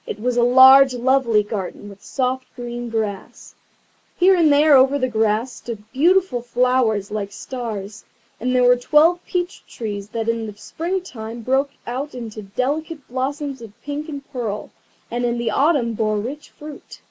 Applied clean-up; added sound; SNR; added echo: none; none; none; none.